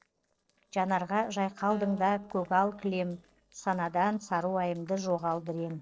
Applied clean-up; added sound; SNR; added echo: neural separator model SepFormer DNS4.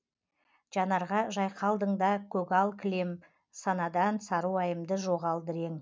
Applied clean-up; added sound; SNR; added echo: none; none; none; none.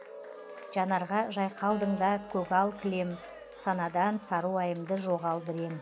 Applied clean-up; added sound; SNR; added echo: none; Acoustic guitar + Cheering; 15 dB; none.